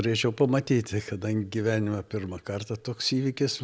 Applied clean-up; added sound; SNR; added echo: none; none; none; none.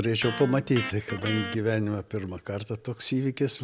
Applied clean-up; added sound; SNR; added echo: none; Electric guitar; 10 dB; none.